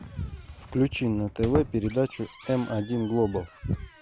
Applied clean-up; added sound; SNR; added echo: none; Squeak; 12 dB; none.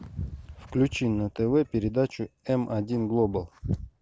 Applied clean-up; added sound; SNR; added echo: none; none; none; none.